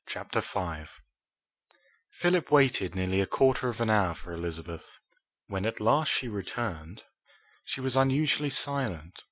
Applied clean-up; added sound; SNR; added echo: none; none; none; none.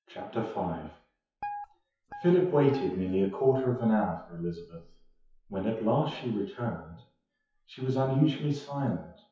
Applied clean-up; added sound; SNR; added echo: classical method WPE with log-MMSE.